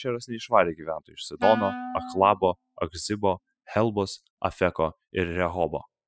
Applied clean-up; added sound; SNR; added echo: classical method spectral subtraction.